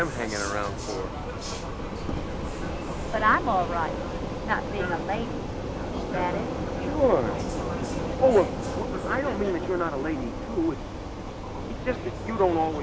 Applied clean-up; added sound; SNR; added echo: none; Vehicle; 2 dB; none.